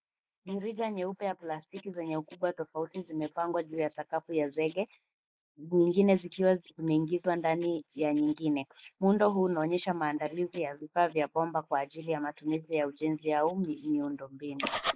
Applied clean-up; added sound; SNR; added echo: neural mask model Resemble Enhance denoiser.